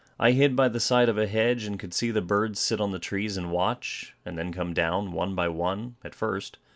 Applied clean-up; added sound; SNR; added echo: none; none; none; none.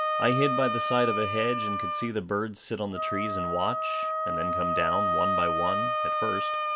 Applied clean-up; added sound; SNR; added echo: none; Wind instrument, woodwind instrument; -2 dB; none.